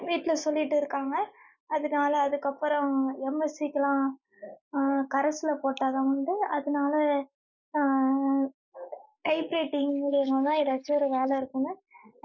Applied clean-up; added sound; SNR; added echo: neural mask model Resemble Enhance denoiser.